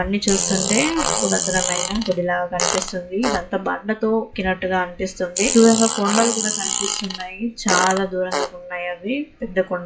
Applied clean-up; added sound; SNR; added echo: classical method WPE with log-MMSE.